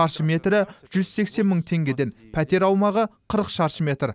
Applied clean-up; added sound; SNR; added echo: none; none; none; none.